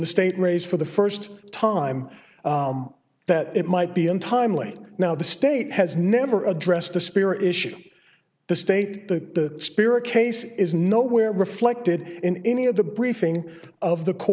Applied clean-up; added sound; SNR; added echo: none; none; none; none.